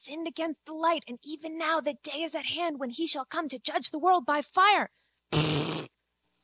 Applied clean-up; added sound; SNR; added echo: none; none; none; none.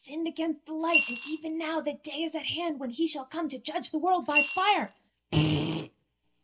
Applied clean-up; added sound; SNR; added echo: none; Coin (dropping) / Glass; -1 dB; reverberation time 0.2 s.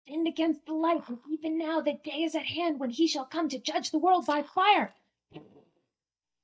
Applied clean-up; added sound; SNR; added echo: neural mask model DeepFilterNet 3.